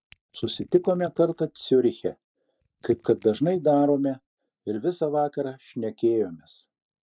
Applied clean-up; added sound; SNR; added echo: neural mask model DeepFilterNet 3.